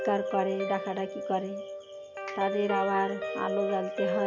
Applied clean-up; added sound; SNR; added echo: none; Guitar; 3 dB; none.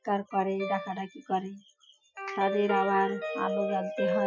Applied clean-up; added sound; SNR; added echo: classical method Wiener filter.